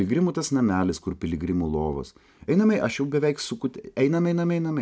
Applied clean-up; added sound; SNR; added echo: none; none; none; none.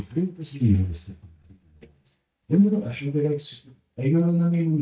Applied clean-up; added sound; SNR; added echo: neural mask model DeepFilterNet 3.